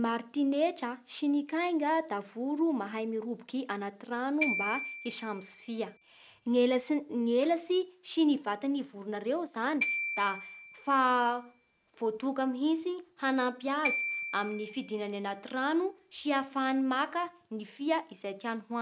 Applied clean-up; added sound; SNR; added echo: none; Glockenspiel; 9 dB; none.